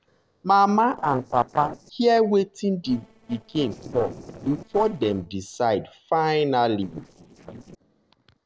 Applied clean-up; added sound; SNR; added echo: neural separator model SepFormer DNS4.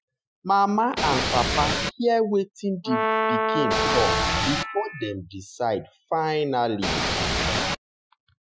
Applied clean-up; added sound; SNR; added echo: classical method Wiener filter.